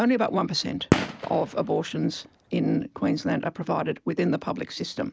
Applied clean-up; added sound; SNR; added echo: none; Gunshot, gunfire; 4 dB; none.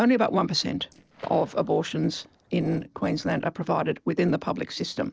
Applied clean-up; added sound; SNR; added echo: neural separator model SepFormer DNS4.